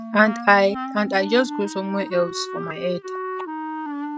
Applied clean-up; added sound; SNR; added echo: neural mask model RNNoise.